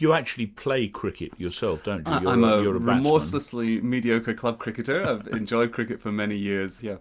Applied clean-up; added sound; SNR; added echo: none; none; none; none.